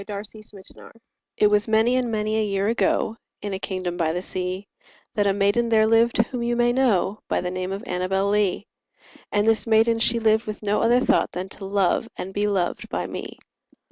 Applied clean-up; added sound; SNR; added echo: none; none; none; none.